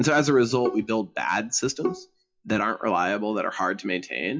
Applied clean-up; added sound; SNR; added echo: classical method WPE with log-MMSE.